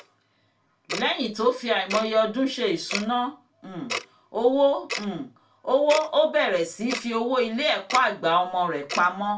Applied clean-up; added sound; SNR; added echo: none; Tick-tock; 13 dB; reverberation time 0.2 s.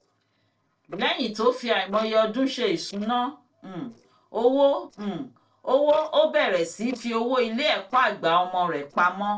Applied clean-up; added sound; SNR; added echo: neural separator model SepFormer DNS4.